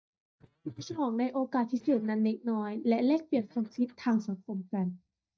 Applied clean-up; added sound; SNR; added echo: neural mask model DeepFilterNet 3.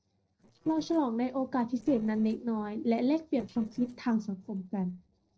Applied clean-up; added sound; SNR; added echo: neural separator model SepFormer DNS4.